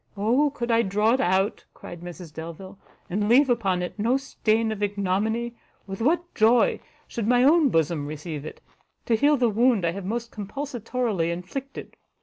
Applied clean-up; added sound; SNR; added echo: none; none; none; none.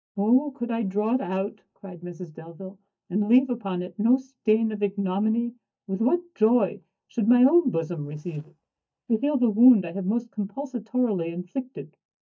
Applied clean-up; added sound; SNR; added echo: neural mask model DeepFilterNet 3.